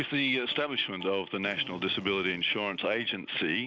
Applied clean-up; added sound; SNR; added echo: none; Drill; 20 dB; none.